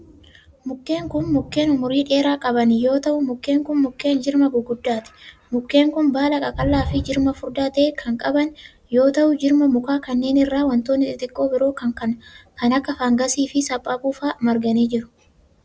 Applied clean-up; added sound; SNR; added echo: none; none; none; none.